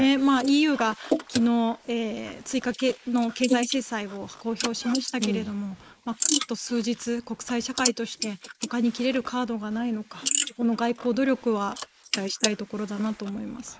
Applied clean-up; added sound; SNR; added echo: neural mask model Resemble Enhance denoiser.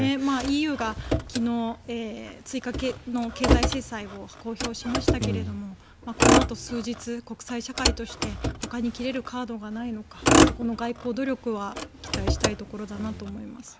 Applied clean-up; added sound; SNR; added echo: none; Motor vehicle (road); -3 dB; none.